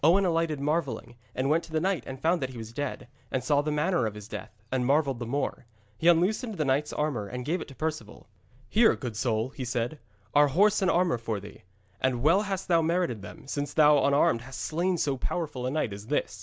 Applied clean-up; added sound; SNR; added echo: none; none; none; none.